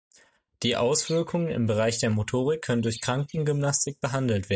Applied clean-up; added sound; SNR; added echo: neural mask model DeepFilterNet 3.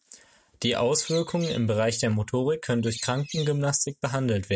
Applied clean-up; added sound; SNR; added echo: neural mask model RNNoise.